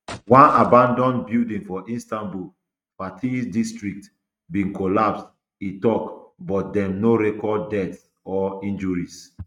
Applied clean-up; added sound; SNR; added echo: neural mask model RNNoise.